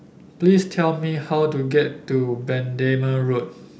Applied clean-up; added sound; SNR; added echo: none; none; none; none.